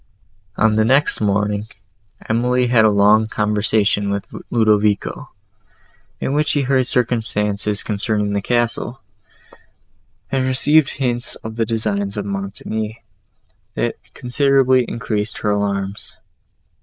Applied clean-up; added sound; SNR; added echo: neural diffusion model UNIVERSE++.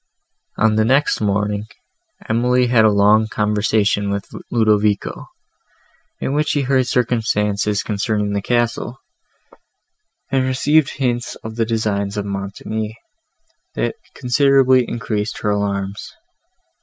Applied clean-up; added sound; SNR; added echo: neural mask model Resemble Enhance denoiser.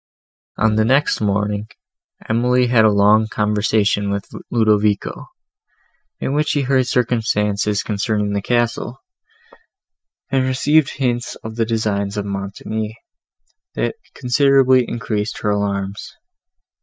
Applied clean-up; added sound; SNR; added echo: neural mask model DeepFilterNet 3.